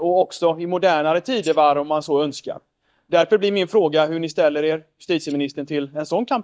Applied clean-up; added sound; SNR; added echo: neural mask model DeepFilterNet 3.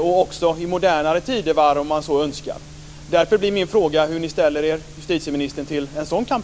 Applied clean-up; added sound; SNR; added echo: none; none; none; none.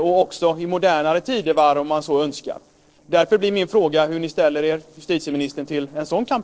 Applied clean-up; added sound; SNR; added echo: neural separator model SepFormer DNS4.